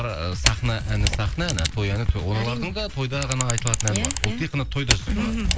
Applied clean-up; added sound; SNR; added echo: none; Camera; 2 dB; none.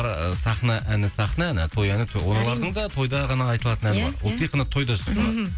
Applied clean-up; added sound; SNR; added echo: none; none; none; none.